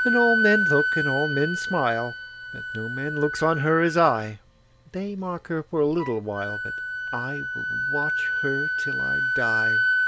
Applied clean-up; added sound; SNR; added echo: none; Wind instrument, woodwind instrument; 0 dB; none.